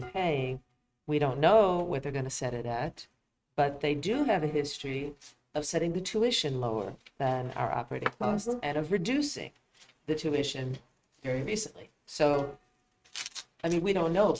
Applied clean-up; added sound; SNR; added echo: neural mask model RNNoise.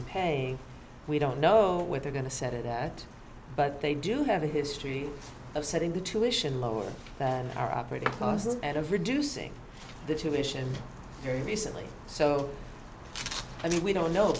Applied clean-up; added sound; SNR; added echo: none; none; none; none.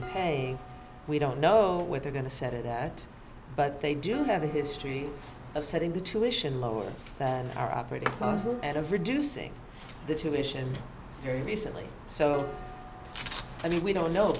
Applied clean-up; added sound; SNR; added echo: none; Dishes, pots, and pans; 20 dB; none.